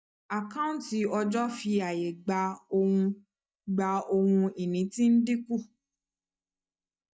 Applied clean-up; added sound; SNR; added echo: neural mask model DeepFilterNet 3.